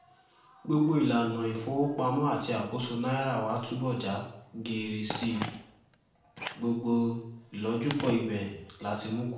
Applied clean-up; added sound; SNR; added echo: none; Telephone; 16 dB; reverberation time 0.7 s.